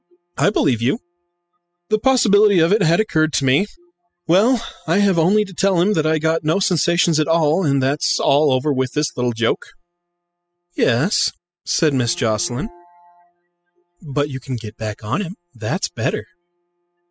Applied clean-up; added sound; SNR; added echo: classical method spectral subtraction.